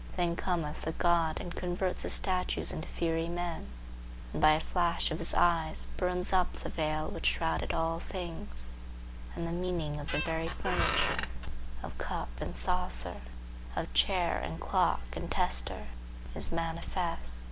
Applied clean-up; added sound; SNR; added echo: none; Squeak; 4 dB; none.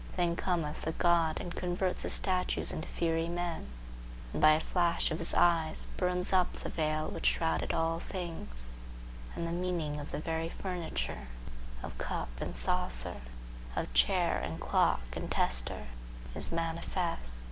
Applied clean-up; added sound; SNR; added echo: none; none; none; none.